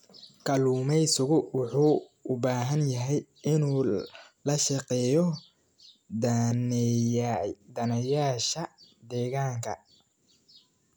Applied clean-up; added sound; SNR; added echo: none; none; none; none.